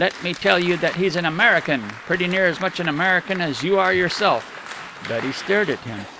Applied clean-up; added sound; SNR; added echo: none; Applause; 14 dB; none.